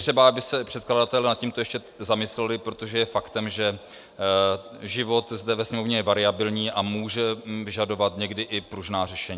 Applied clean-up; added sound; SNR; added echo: none; none; none; none.